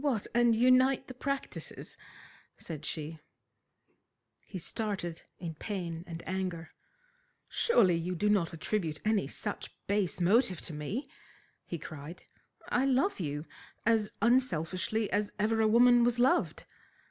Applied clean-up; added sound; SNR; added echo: none; none; none; none.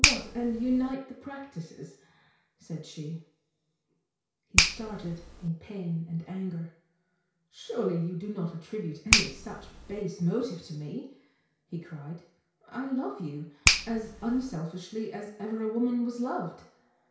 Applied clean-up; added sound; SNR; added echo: none; Finger snapping; 0 dB; reverberation time 0.6 s.